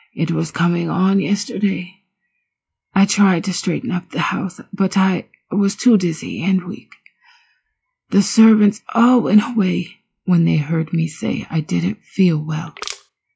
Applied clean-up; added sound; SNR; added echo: classical method log-MMSE.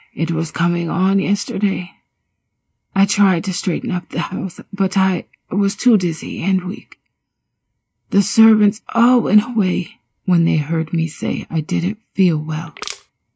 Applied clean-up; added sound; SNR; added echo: neural mask model RNNoise.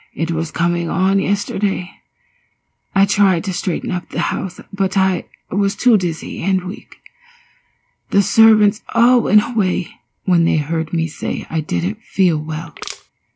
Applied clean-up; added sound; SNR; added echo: neural separator model SepFormer DNS4.